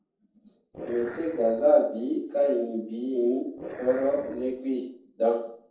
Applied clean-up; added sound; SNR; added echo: neural separator model SepFormer DNS4.